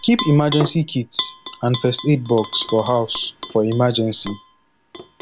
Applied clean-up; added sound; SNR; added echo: none; Tap / Glass; 11 dB; none.